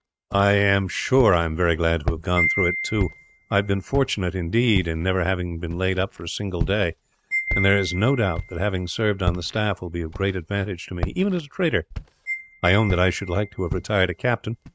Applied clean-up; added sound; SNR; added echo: neural mask model RNNoise.